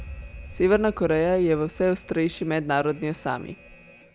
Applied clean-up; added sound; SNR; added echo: none; Alarm; 18 dB; none.